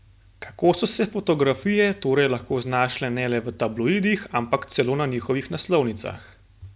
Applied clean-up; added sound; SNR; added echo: none; none; none; none.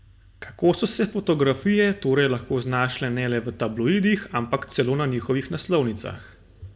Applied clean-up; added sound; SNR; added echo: none; none; none; reverberation time 0.7 s.